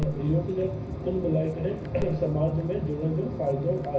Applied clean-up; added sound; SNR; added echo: none; Dog; 15 dB; reverberation time 0.4 s.